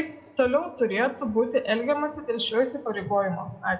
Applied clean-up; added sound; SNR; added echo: none; none; none; none.